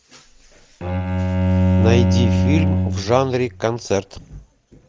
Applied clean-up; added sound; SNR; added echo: none; Bowed string instrument; -5 dB; none.